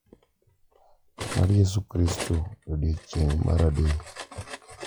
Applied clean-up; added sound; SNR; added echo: classical method log-MMSE.